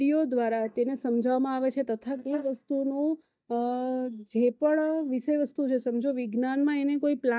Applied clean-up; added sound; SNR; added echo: neural mask model DeepFilterNet 3.